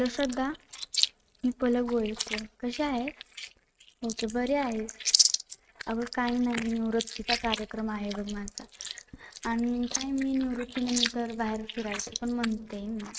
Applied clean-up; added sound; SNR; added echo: neural mask model RNNoise.